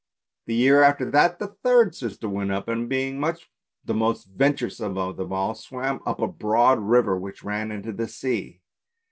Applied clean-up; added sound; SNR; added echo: none; none; none; none.